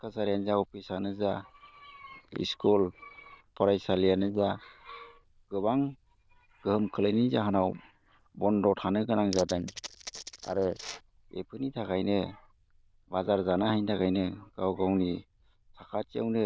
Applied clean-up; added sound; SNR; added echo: neural diffusion model UNIVERSE++.